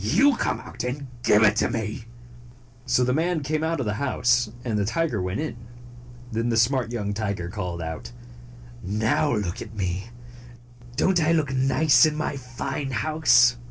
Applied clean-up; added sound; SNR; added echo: none; none; none; none.